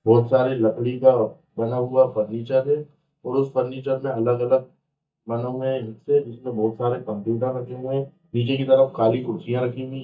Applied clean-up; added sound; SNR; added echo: neural mask model DeepFilterNet 3.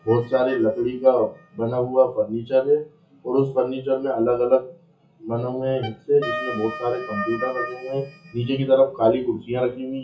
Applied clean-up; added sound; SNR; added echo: classical method WPE with log-MMSE.